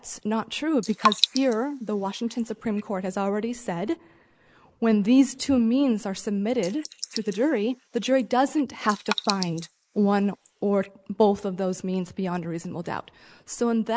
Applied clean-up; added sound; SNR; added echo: neural mask model Resemble Enhance denoiser.